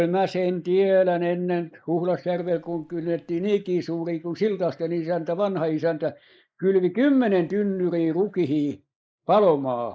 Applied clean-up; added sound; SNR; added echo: neural mask model Resemble Enhance denoiser.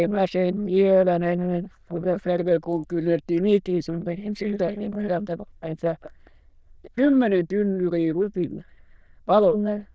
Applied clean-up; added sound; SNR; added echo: neural diffusion model UNIVERSE++.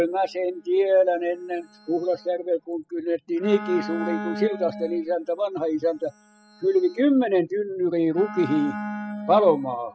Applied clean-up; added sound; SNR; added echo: classical method spectral subtraction.